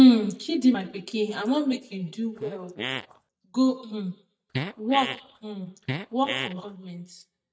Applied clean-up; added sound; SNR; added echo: neural mask model DeepFilterNet 3.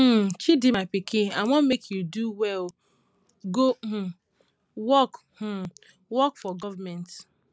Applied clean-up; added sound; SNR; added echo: none; none; none; none.